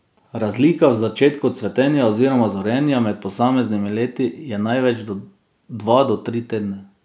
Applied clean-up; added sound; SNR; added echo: none; none; none; none.